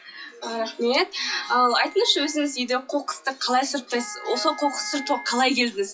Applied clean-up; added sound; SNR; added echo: classical method WPE with log-MMSE.